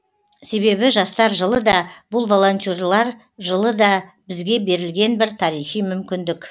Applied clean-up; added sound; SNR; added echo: none; none; none; none.